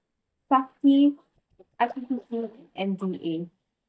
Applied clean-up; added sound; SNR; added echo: neural mask model DeepFilterNet 3.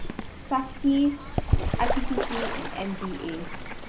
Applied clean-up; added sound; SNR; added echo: none; Bird / Fowl; 0 dB; none.